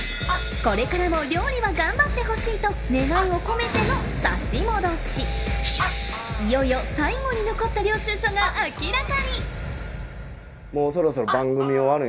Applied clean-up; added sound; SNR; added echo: none; Animal; 13 dB; reverberation time 1.3 s.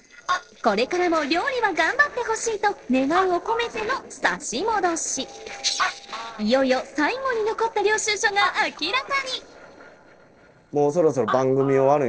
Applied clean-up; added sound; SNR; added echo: neural separator model SepFormer DNS4.